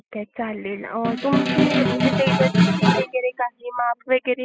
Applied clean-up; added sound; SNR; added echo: classical method spectral subtraction.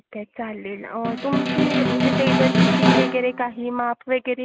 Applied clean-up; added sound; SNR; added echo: none; Snare drum; -5 dB; none.